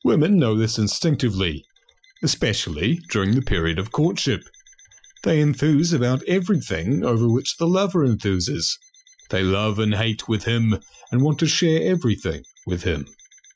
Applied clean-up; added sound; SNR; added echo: classical method Wiener filter.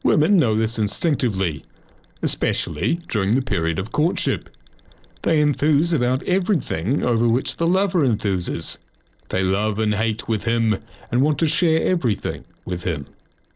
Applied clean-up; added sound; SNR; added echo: neural separator model SepFormer DNS4.